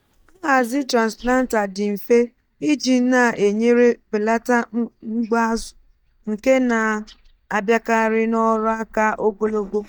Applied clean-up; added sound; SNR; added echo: neural mask model DeepFilterNet 3.